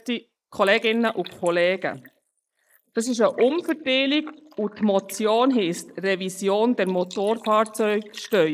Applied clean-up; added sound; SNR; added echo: neural mask model Resemble Enhance denoiser.